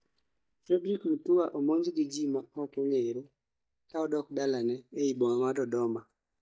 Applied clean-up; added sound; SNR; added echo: neural mask model DeepFilterNet 3.